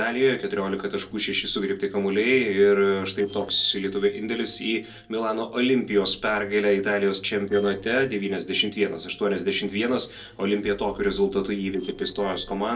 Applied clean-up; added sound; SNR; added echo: neural separator model SepFormer DNS4.